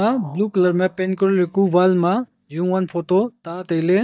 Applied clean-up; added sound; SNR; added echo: neural mask model DeepFilterNet 3.